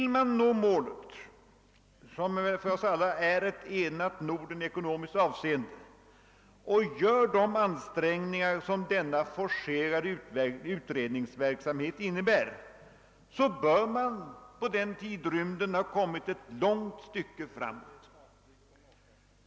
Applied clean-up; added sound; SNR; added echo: none; none; none; none.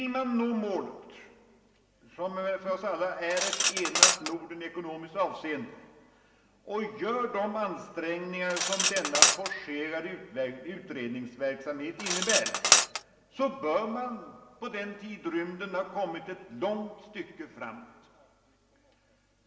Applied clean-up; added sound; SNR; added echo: none; Cutlery, silverware; -4 dB; reverberation time 2.4 s.